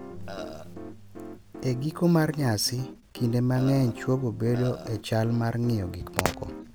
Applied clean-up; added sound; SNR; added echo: none; Piano + Burping, eructation; 14 dB; none.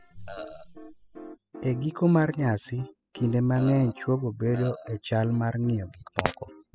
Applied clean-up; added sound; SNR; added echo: classical method spectral subtraction.